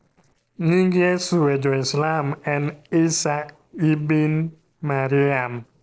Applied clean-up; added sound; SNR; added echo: neural separator model SepFormer DNS4.